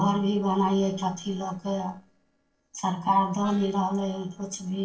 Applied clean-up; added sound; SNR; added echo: neural separator model SepFormer DNS4.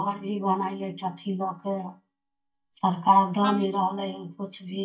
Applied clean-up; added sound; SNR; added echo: neural mask model DeepFilterNet 3.